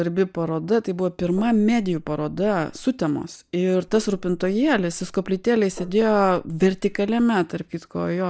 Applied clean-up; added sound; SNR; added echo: neural mask model Resemble Enhance denoiser.